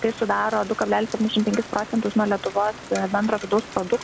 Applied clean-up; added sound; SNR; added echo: none; Rain; 15 dB; none.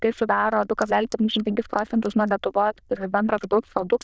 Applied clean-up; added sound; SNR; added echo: neural diffusion model UNIVERSE++.